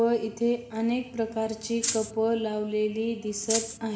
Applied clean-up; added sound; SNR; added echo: none; Rattle (instrument); 2 dB; reverberation time 0.8 s.